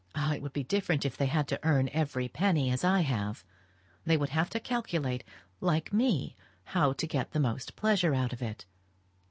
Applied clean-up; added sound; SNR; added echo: none; none; none; none.